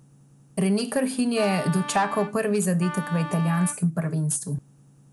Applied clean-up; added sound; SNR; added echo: none; Wind instrument, woodwind instrument; 11 dB; none.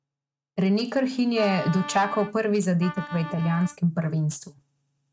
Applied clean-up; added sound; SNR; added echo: neural mask model RNNoise.